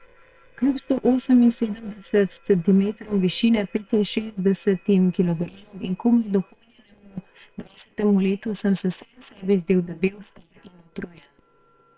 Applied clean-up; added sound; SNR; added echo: neural separator model SepFormer WHAM!.